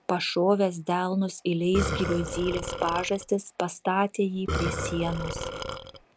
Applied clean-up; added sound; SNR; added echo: none; Burping, eructation; 5 dB; none.